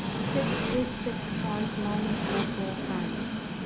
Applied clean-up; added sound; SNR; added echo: none; Train; -4 dB; none.